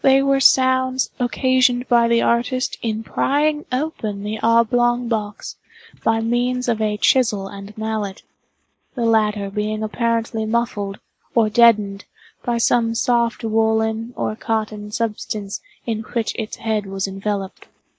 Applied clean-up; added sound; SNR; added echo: neural mask model Resemble Enhance denoiser.